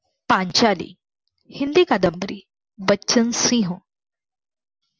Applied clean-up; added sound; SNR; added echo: none; none; none; none.